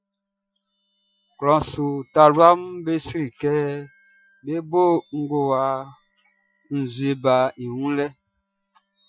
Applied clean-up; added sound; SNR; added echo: classical method Wiener filter.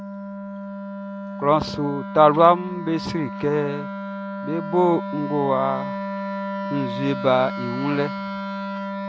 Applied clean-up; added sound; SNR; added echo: none; Wind instrument, woodwind instrument; 7 dB; none.